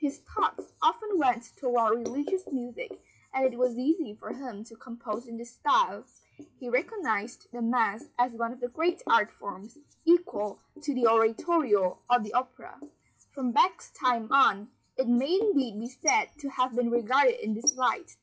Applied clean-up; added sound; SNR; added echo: classical method WPE with log-MMSE.